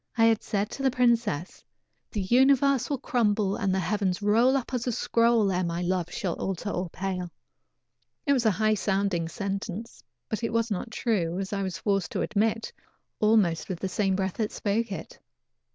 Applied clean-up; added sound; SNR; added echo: none; none; none; none.